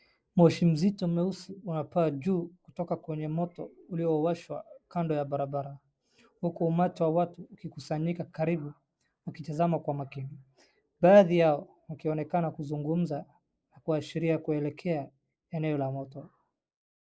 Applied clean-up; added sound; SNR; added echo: neural mask model Resemble Enhance denoiser.